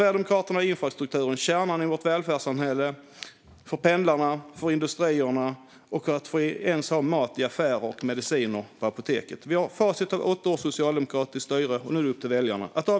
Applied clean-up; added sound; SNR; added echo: none; none; none; none.